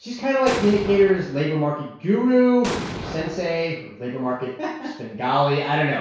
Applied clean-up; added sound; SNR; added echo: none; Explosion; 13 dB; reverberation time 0.6 s.